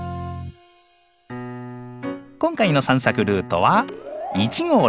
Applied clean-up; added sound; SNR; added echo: none; none; none; none.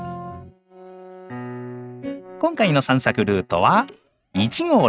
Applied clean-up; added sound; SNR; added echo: neural mask model RNNoise.